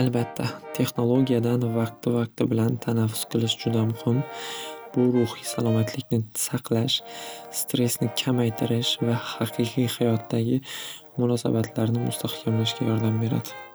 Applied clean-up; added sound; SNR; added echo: none; Brass instrument; 16 dB; none.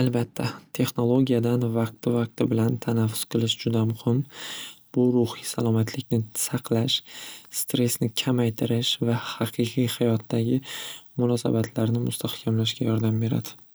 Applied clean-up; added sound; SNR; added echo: none; none; none; none.